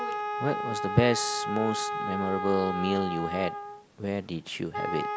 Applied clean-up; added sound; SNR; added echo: none; Wind instrument, woodwind instrument; 3 dB; none.